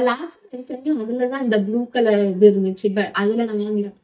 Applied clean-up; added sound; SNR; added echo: neural mask model DeepFilterNet 3.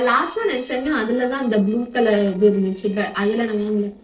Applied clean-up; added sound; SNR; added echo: neural separator model SepFormer DNS4.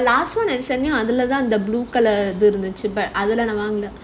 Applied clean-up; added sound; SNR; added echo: none; none; none; none.